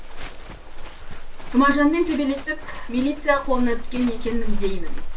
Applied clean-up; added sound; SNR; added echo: none; Livestock, farm animals, working animals; 1 dB; reverberation time 0.2 s.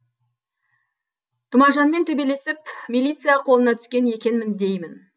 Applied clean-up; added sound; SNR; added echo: none; none; none; none.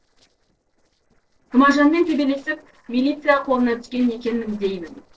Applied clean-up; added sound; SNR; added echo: neural separator model SepFormer DNS4.